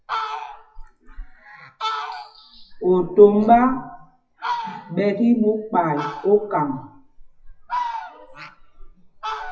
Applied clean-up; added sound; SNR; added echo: classical method WPE with log-MMSE.